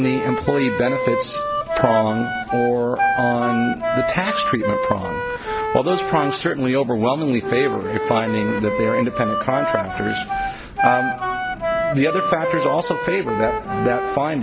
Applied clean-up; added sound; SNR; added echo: none; Wind instrument, woodwind instrument; 2 dB; none.